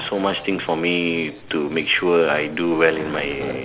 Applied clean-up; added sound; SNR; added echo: none; Skateboard; 16 dB; none.